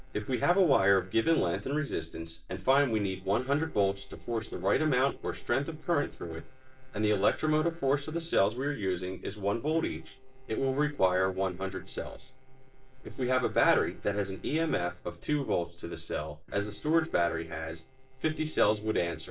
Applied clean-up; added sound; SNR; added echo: neural separator model SepFormer DNS4.